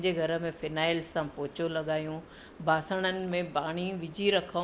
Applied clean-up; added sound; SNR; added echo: none; none; none; none.